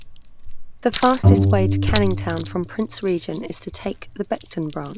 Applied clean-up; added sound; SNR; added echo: none; Bowed string instrument + Chink, clink; -2 dB; none.